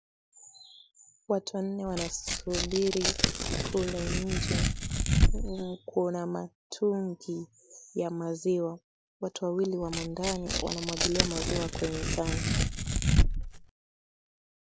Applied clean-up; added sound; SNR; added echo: none; Tearing; -2 dB; none.